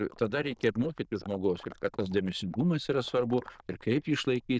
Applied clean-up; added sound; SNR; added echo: neural diffusion model UNIVERSE++.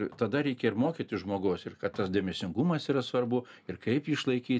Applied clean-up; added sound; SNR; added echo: none; none; none; none.